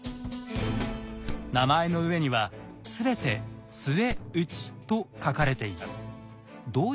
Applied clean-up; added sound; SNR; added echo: none; Drum / Drum kit + Wood; 10 dB; none.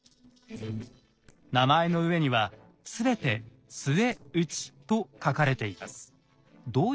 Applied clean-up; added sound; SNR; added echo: neural separator model SepFormer DNS4.